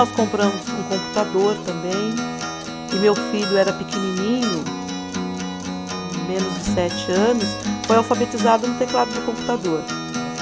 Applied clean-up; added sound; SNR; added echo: none; Acoustic guitar; 4 dB; none.